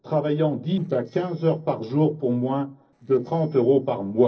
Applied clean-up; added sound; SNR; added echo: neural separator model SepFormer DNS4.